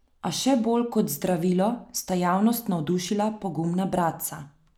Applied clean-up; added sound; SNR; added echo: none; none; none; none.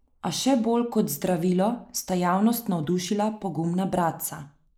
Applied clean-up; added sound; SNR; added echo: neural mask model Resemble Enhance denoiser.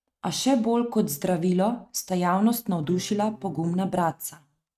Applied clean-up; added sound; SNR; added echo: neural mask model RNNoise.